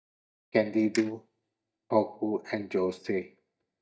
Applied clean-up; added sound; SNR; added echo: neural mask model DeepFilterNet 3.